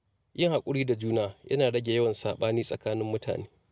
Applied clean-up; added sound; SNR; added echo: none; none; none; none.